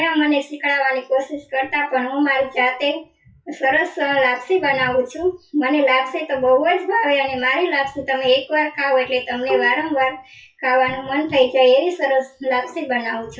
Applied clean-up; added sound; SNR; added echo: classical method WPE with log-MMSE.